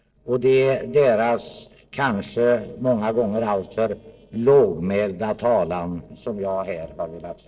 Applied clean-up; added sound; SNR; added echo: neural separator model SepFormer DNS4.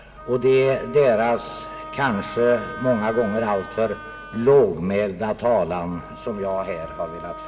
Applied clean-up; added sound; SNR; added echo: none; Wind instrument, woodwind instrument; 16 dB; reverberation time 1.9 s.